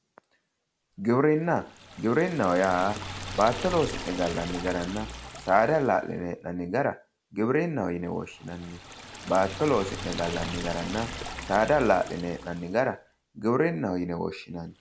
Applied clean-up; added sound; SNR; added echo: none; Liquid; 13 dB; none.